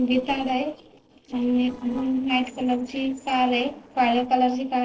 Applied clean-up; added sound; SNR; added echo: neural separator model SepFormer DNS4.